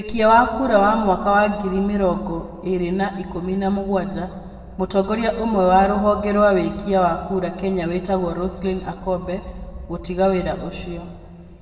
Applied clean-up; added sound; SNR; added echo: none; none; none; reverberation time 1.5 s.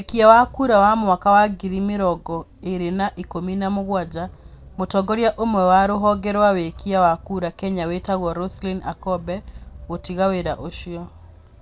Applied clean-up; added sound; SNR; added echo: none; none; none; none.